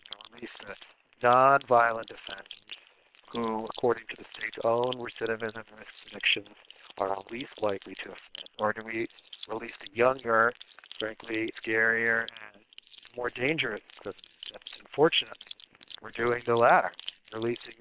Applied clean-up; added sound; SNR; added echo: neural separator model SepFormer WHAM!.